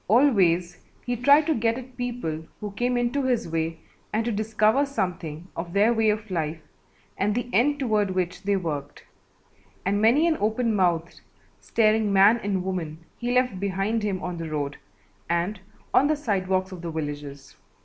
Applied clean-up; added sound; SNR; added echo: none; none; none; none.